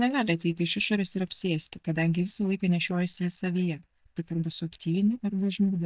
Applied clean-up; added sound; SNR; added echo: neural mask model DeepFilterNet 3.